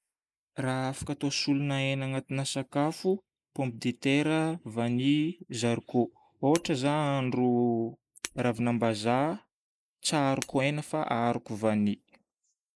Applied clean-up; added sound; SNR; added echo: neural mask model Resemble Enhance denoiser.